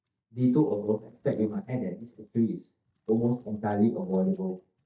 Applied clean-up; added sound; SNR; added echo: neural mask model DeepFilterNet 3.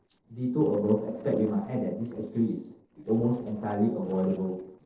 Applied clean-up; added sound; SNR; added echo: neural separator model SepFormer DNS4.